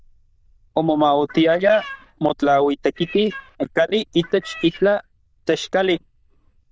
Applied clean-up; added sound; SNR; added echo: neural diffusion model UNIVERSE++.